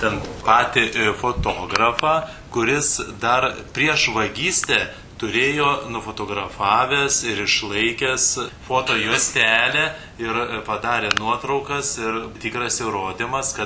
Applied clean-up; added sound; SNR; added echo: none; none; none; none.